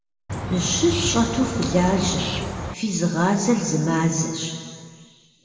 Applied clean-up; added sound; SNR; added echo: none; Bird; 5 dB; reverberation time 2.2 s.